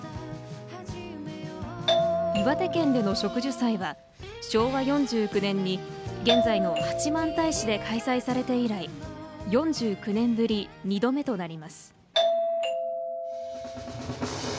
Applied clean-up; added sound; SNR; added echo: none; Doorbell; 1 dB; none.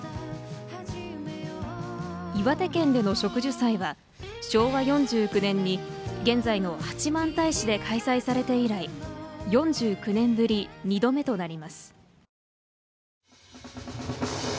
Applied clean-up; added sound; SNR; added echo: none; none; none; none.